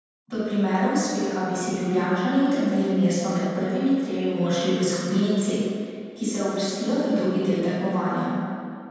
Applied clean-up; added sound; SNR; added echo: none; none; none; reverberation time 2.1 s.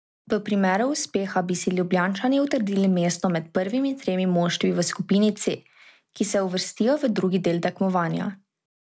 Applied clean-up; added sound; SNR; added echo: none; none; none; none.